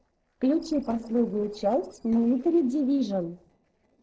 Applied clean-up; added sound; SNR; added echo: neural separator model SepFormer DNS4.